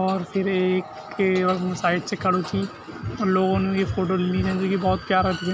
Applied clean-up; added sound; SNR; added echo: none; none; none; none.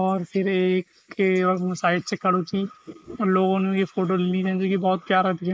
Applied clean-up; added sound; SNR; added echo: neural mask model Resemble Enhance denoiser.